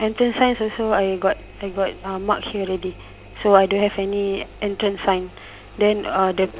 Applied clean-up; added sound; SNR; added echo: none; Engine; 20 dB; none.